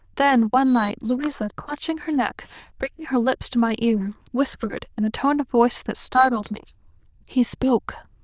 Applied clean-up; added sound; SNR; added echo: neural diffusion model UNIVERSE++.